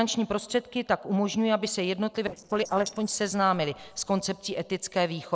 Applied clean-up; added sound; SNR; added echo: neural separator model SepFormer DNS4.